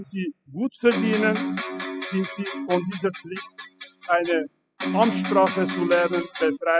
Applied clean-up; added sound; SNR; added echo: classical method spectral subtraction.